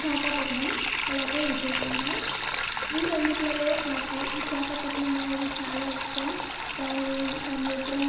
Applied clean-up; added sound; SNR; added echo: none; Sink (filling or washing); -1 dB; reverberation time 1.1 s.